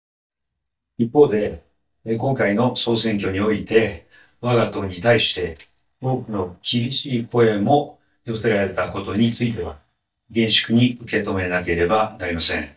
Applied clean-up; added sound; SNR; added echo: neural mask model DeepFilterNet 3.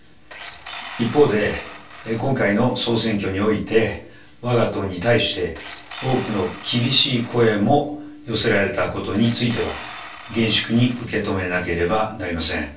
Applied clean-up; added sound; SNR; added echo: none; Tools; 16 dB; reverberation time 0.2 s.